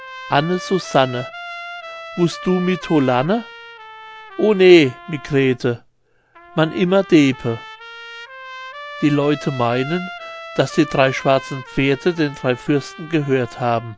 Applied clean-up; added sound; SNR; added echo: none; Trumpet; 16 dB; none.